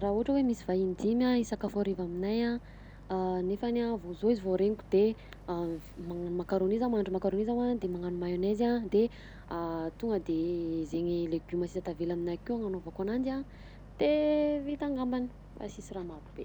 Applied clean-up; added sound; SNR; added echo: none; Boat, Water vehicle; 18 dB; none.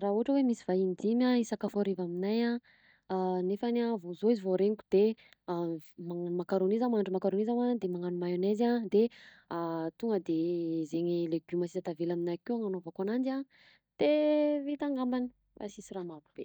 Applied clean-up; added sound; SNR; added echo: neural mask model DeepFilterNet 3.